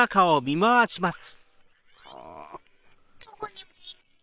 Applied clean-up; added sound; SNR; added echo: neural separator model SepFormer WHAM!.